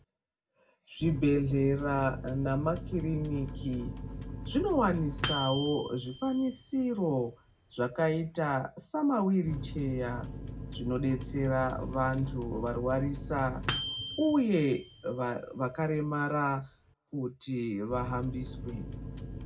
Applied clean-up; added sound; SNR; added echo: none; Microwave oven; 9 dB; reverberation time 0.3 s.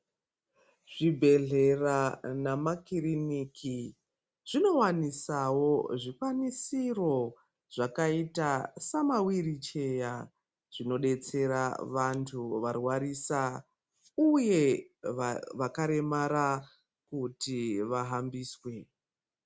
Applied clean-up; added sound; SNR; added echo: none; none; none; none.